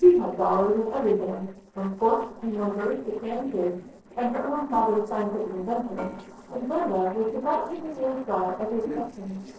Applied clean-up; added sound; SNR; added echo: neural separator model SepFormer DNS4.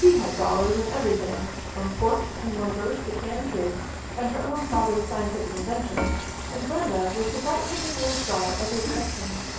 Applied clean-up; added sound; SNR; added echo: none; Frying (food) / Dishes, pots, and pans; 5 dB; reverberation time 0.6 s.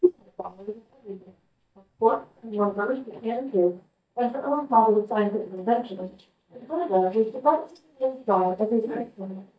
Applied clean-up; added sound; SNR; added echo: neural mask model DeepFilterNet 3.